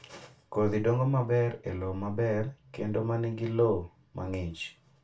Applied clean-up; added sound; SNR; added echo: none; none; none; reverberation time 0.3 s.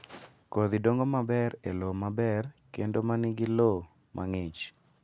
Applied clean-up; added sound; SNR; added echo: none; none; none; none.